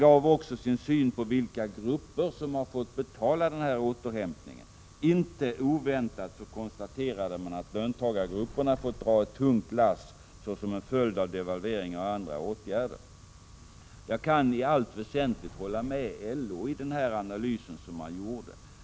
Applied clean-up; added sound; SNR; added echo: none; Sliding door; 17 dB; none.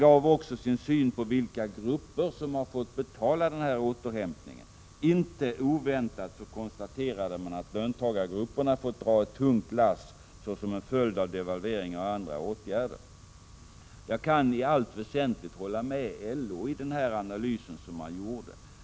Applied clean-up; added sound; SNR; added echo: none; none; none; none.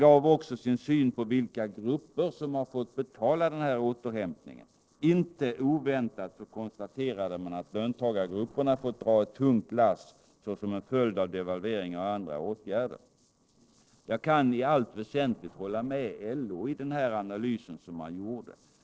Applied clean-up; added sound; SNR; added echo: neural separator model SepFormer DNS4.